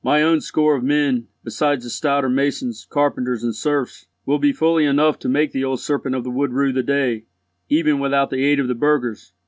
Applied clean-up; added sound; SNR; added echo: none; none; none; none.